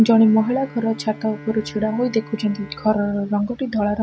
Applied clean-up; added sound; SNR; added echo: none; Bowed string instrument; 19 dB; none.